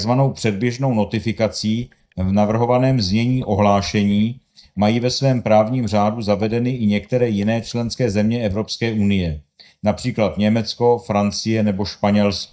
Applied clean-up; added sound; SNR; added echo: neural mask model DeepFilterNet 3.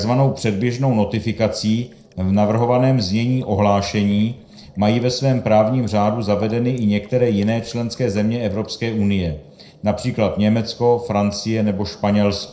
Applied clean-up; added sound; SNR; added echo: neural separator model SepFormer DNS4.